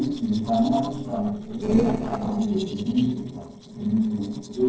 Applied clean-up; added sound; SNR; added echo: neural separator model SepFormer DNS4.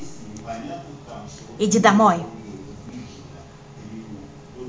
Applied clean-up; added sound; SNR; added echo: none; none; none; none.